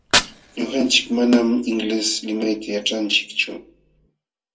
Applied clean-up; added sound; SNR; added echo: none; Fire; 8 dB; reverberation time 0.2 s.